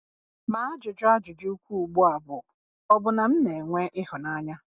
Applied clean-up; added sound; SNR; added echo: none; none; none; none.